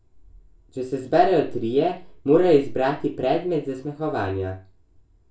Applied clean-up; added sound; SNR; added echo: none; none; none; reverberation time 0.3 s.